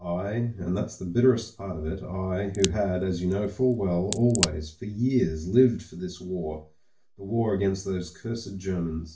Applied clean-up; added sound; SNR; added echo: none; Crack; 8 dB; reverberation time 0.3 s.